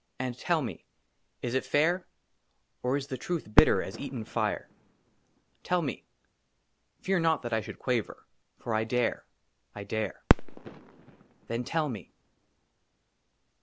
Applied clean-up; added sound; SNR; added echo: none; Fireworks; 3 dB; none.